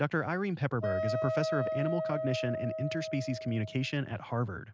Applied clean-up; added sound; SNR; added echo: none; Wind instrument, woodwind instrument; 2 dB; none.